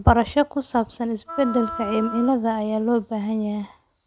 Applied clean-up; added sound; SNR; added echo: none; Wind instrument, woodwind instrument; 12 dB; none.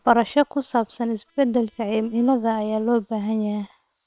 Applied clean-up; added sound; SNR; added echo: neural separator model SepFormer WHAM!.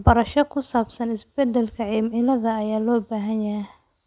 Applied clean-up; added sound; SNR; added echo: none; none; none; none.